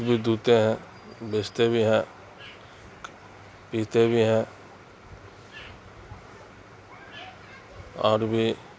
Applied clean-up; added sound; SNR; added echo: none; none; none; none.